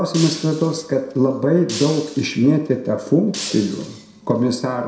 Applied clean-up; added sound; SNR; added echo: none; Shatter; 15 dB; reverberation time 0.5 s.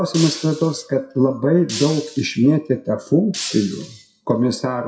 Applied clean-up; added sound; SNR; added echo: classical method WPE with log-MMSE.